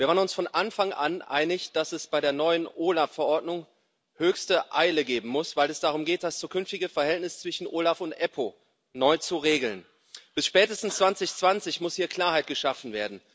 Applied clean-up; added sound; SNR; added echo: none; none; none; none.